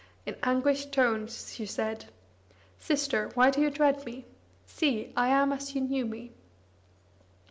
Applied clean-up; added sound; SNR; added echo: none; none; none; none.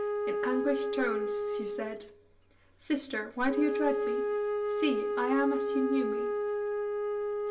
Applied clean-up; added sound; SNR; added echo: none; Wind instrument, woodwind instrument; -1 dB; reverberation time 0.2 s.